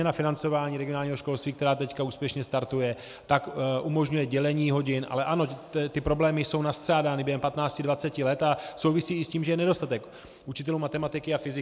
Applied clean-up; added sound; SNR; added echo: none; none; none; none.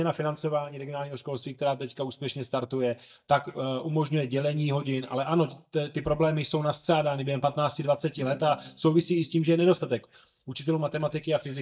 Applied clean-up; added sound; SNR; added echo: neural mask model DeepFilterNet 3.